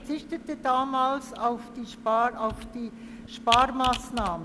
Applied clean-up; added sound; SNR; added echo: none; Computer keyboard; 10 dB; none.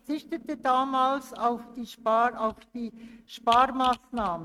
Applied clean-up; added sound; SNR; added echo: neural mask model RNNoise.